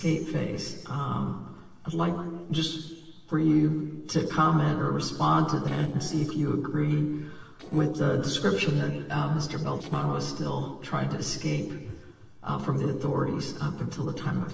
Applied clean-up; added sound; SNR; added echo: neural separator model SepFormer DNS4.